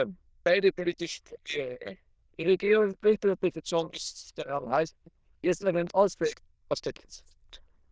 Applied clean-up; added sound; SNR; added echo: neural diffusion model UNIVERSE++.